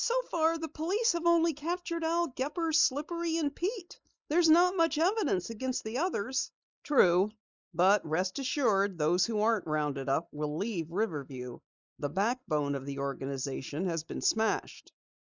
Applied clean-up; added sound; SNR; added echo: neural mask model Resemble Enhance denoiser.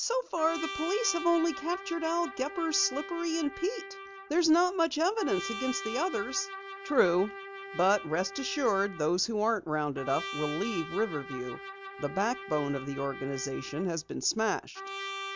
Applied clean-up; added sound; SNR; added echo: none; Trumpet; 11 dB; none.